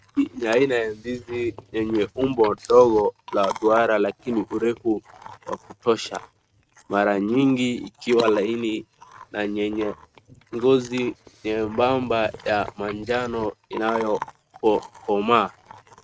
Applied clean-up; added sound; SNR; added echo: neural mask model RNNoise.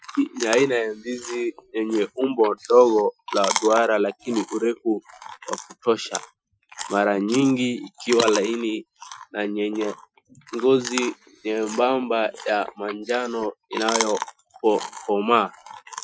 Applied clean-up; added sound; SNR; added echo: classical method Wiener filter.